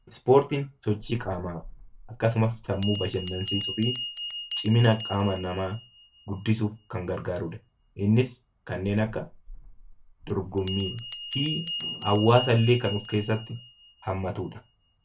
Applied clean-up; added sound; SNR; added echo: none; Bell; 3 dB; reverberation time 0.2 s.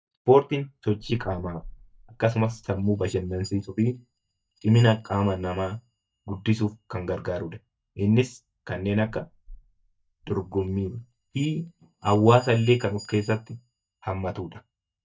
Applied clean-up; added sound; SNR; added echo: neural mask model DeepFilterNet 3.